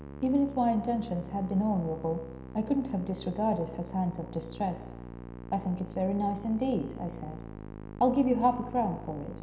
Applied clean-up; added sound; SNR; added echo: none; Musical instrument; 12 dB; reverberation time 0.9 s.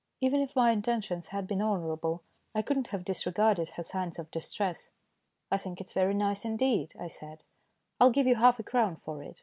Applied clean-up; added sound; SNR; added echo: none; none; none; none.